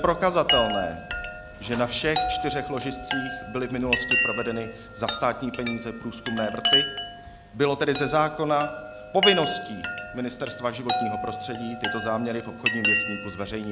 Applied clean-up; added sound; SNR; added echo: none; Chime; 2 dB; none.